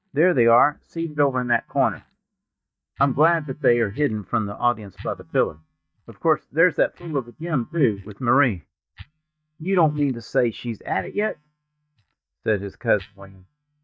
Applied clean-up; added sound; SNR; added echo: neural mask model DeepFilterNet 3.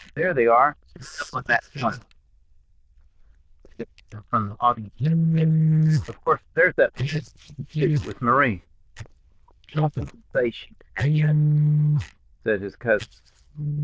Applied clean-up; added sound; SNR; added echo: neural diffusion model UNIVERSE++.